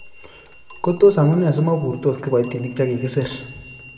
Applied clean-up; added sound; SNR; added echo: none; Clock; 16 dB; reverberation time 1.4 s.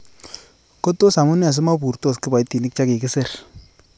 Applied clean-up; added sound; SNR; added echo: none; none; none; none.